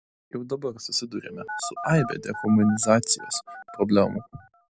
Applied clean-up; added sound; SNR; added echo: none; Telephone; 12 dB; none.